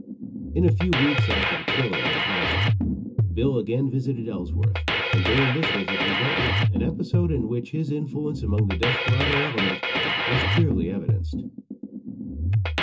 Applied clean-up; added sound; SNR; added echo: none; Drum kit; -3 dB; reverberation time 0.2 s.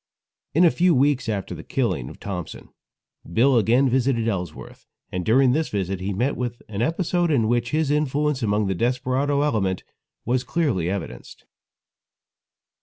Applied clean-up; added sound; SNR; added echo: none; none; none; none.